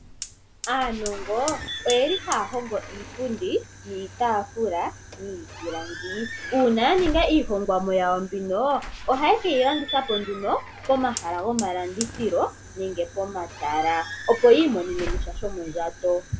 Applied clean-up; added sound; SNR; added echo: none; Squeak / Slam / Alarm / Wood + Fire; 11 dB; none.